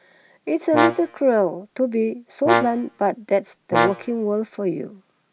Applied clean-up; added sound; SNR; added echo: none; Brass instrument; 2 dB; none.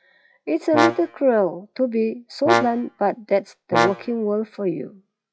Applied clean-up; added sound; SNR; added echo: classical method log-MMSE.